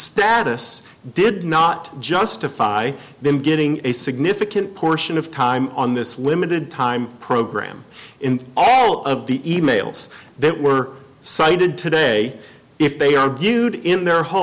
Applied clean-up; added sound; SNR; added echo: none; none; none; none.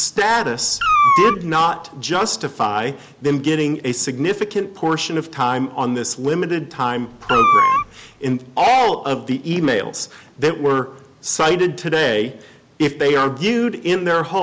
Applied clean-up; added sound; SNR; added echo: none; Meow; -1 dB; none.